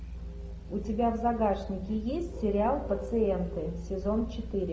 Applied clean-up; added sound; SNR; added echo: none; Musical instrument; 9 dB; none.